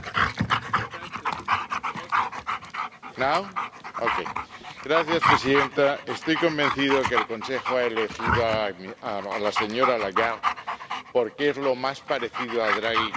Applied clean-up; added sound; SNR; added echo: none; Dog; 1 dB; none.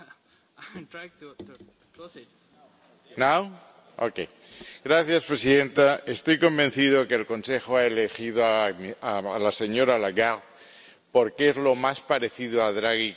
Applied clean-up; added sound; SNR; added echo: none; none; none; none.